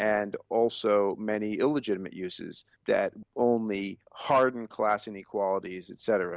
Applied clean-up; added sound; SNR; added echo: none; none; none; none.